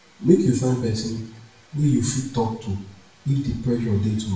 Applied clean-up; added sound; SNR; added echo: none; none; none; reverberation time 0.6 s.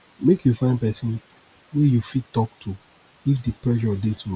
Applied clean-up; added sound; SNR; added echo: none; none; none; none.